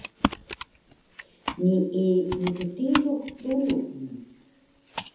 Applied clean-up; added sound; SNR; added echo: none; Computer keyboard; 7 dB; reverberation time 0.8 s.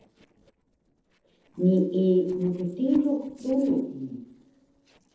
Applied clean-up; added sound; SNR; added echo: neural separator model SepFormer DNS4.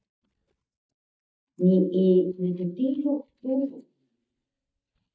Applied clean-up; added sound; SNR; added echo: neural mask model DeepFilterNet 3.